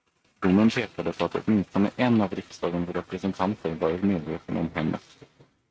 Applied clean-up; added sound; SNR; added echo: neural mask model RNNoise.